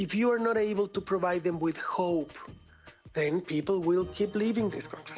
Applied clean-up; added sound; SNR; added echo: none; none; none; none.